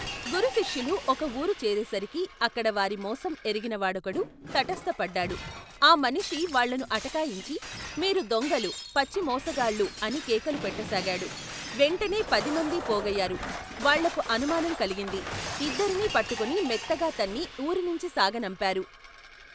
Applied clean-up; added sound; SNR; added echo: none; Shatter; 11 dB; none.